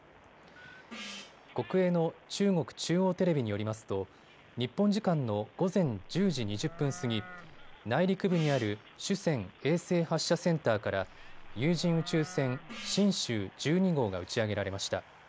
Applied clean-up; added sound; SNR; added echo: none; Gong + Livestock, farm animals, working animals; 16 dB; none.